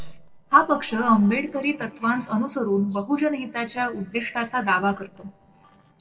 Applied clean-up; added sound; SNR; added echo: neural separator model SepFormer DNS4.